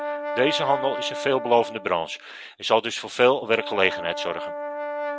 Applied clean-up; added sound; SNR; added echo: none; Brass instrument; 8 dB; none.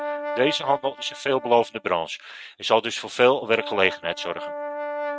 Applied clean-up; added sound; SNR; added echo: neural mask model RNNoise.